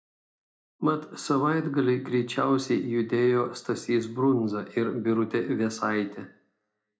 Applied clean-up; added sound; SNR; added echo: none; none; none; reverberation time 0.4 s.